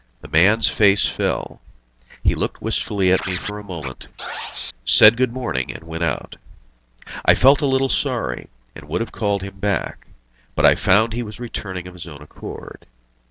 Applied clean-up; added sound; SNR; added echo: none; Scratching (performance technique); 11 dB; none.